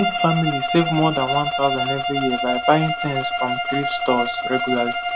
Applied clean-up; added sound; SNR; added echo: none; Bowed string instrument; 2 dB; none.